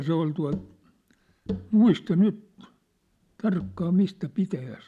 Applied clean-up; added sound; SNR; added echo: none; none; none; none.